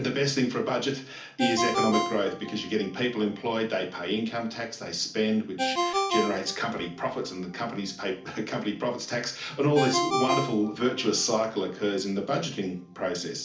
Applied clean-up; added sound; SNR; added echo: none; Ringtone; 6 dB; reverberation time 0.4 s.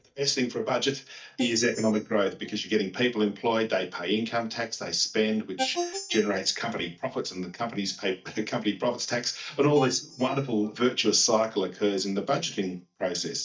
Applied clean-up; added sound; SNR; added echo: neural mask model DeepFilterNet 3.